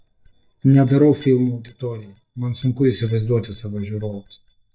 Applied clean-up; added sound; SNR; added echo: neural mask model DeepFilterNet 3.